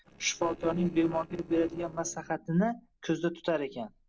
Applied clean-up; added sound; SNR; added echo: neural separator model SepFormer DNS4.